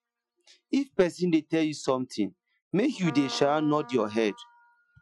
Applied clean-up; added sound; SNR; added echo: classical method Wiener filter.